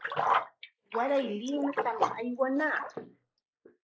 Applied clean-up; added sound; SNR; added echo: neural mask model Resemble Enhance denoiser.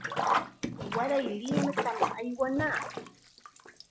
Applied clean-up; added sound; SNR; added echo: none; Sink (filling or washing); 0 dB; none.